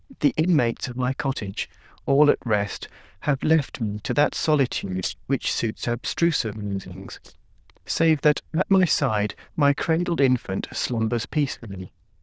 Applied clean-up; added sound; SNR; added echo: neural diffusion model UNIVERSE++.